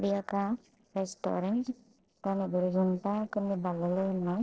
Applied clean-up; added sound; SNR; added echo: neural separator model SepFormer DNS4.